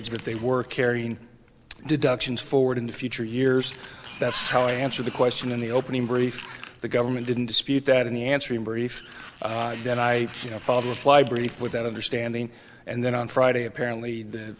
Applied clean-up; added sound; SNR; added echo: none; Sliding door; 18 dB; none.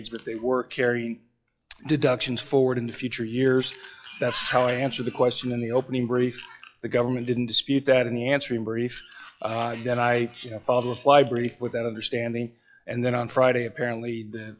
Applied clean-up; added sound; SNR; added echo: classical method log-MMSE.